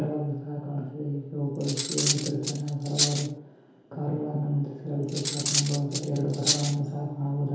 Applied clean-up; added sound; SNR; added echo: none; Cutlery, silverware; 1 dB; reverberation time 0.8 s.